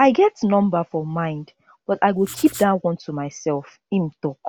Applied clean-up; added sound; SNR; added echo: none; Writing; 16 dB; none.